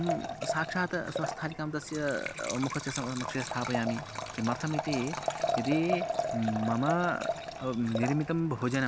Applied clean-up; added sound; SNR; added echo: none; Liquid; 4 dB; none.